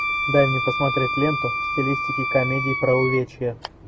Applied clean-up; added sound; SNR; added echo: none; Wind instrument, woodwind instrument; 3 dB; none.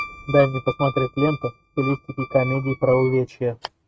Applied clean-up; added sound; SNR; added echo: neural mask model RNNoise.